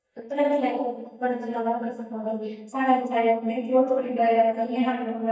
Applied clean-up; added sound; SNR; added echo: neural mask model DeepFilterNet 3.